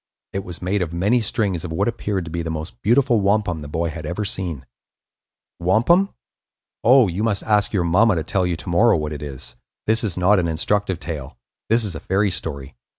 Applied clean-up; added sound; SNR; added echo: none; none; none; none.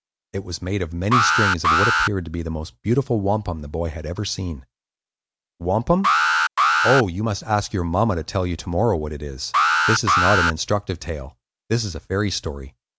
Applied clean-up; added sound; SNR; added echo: none; Alarm; -3 dB; none.